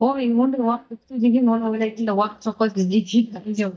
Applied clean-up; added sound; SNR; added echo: neural mask model DeepFilterNet 3.